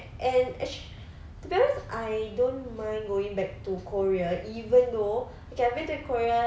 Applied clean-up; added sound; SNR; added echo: none; none; none; none.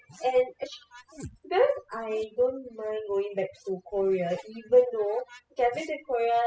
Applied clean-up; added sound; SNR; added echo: classical method spectral subtraction.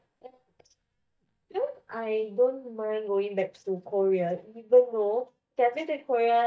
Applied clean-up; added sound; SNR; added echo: neural mask model DeepFilterNet 3.